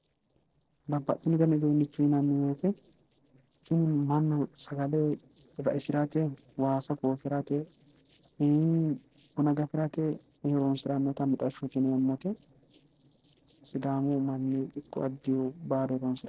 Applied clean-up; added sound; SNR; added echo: neural separator model SepFormer DNS4.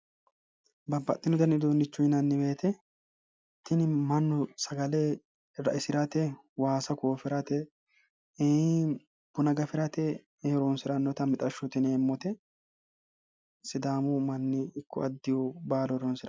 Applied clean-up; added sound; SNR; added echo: none; none; none; none.